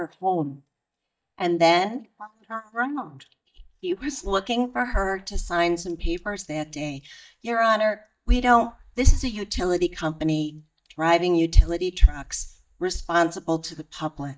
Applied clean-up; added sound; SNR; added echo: neural mask model DeepFilterNet 3.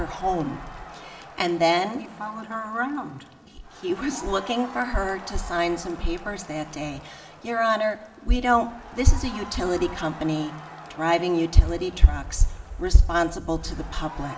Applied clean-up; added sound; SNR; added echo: none; Crowd; 19 dB; reverberation time 2.4 s.